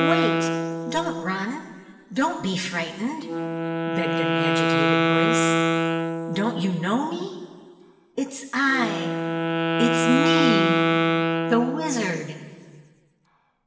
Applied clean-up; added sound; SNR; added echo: none; Wind instrument, woodwind instrument; -3 dB; reverberation time 1.7 s.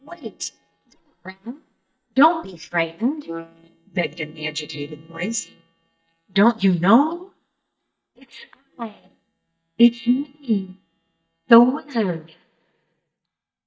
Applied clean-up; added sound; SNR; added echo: neural mask model DeepFilterNet 3.